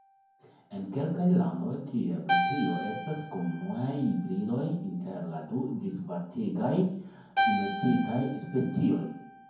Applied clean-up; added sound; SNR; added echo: none; Keyboard (musical); 6 dB; reverberation time 0.9 s.